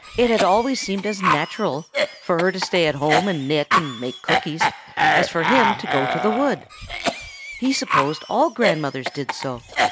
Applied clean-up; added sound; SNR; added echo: none; Cough; 1 dB; none.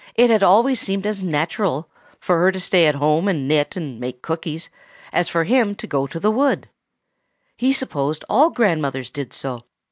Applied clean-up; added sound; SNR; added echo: none; none; none; none.